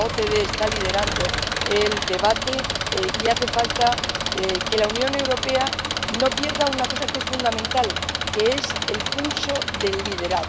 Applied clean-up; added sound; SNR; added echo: none; Engine; 1 dB; none.